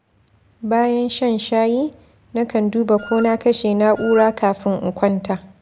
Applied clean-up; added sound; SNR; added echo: none; Wind instrument, woodwind instrument; 16 dB; none.